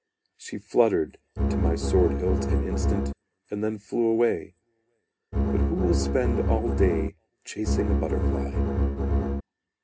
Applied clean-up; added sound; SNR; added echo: none; Bowed string instrument; -4 dB; reverberation time 0.3 s.